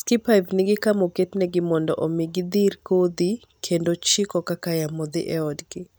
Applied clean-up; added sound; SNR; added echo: none; none; none; none.